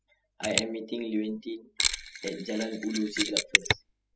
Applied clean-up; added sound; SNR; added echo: classical method spectral subtraction.